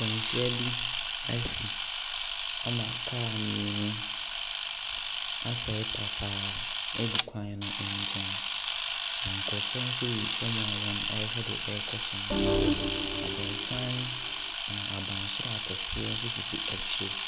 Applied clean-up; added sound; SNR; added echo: none; Camera + Organ; -4 dB; none.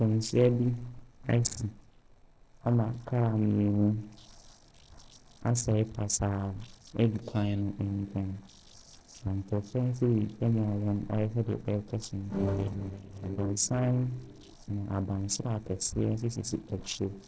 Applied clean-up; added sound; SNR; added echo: neural separator model SepFormer DNS4.